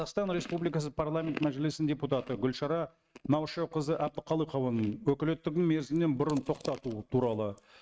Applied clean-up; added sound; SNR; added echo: neural mask model RNNoise.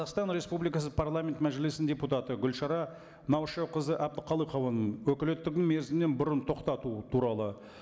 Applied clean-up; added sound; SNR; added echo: none; none; none; none.